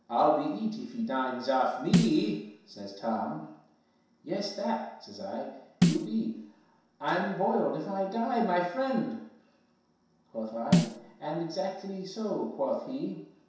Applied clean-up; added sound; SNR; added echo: none; Snare drum; -1 dB; reverberation time 0.7 s.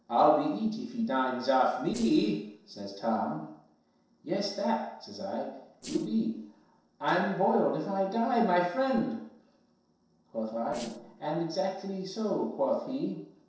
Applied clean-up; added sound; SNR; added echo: neural separator model SepFormer DNS4.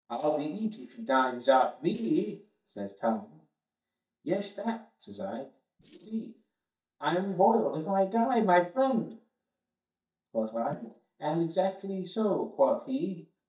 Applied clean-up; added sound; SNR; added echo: neural mask model DeepFilterNet 3.